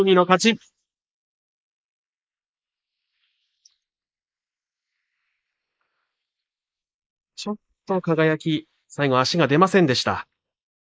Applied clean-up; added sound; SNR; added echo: neural mask model Resemble Enhance denoiser.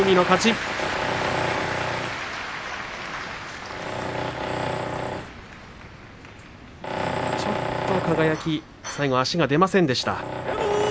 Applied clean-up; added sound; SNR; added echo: none; Tools; 4 dB; none.